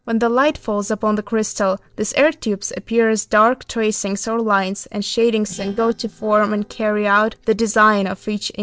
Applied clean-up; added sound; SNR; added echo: neural separator model SepFormer DNS4.